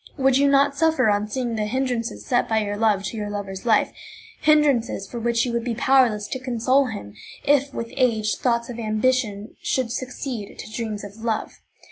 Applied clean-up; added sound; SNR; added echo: none; none; none; none.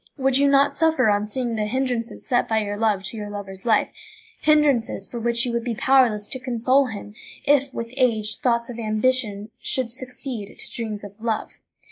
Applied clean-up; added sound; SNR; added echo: neural mask model DeepFilterNet 3.